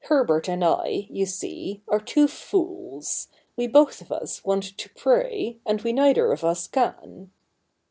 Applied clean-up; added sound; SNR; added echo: none; none; none; none.